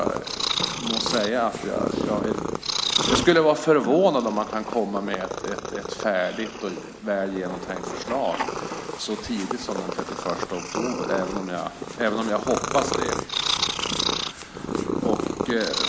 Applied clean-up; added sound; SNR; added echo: none; Purr; 3 dB; none.